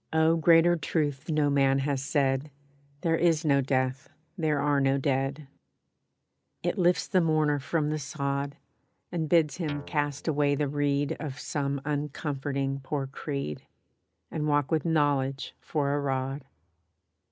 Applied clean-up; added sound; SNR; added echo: none; Guitar; 18 dB; none.